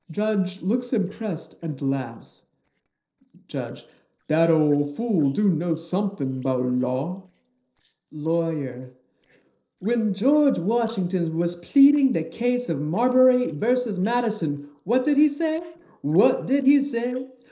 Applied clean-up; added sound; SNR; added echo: neural separator model SepFormer DNS4.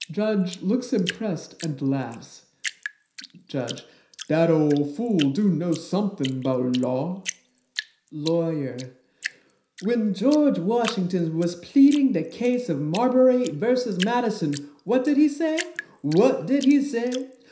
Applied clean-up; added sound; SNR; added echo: none; Drip; 17 dB; reverberation time 0.5 s.